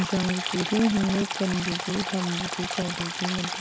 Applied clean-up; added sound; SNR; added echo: none; Stream; 5 dB; none.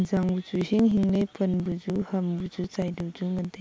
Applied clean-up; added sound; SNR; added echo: none; none; none; none.